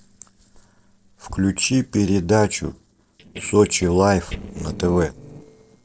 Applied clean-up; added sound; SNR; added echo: neural separator model SepFormer DNS4.